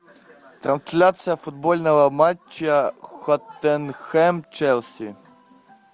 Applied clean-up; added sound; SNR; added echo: none; none; none; none.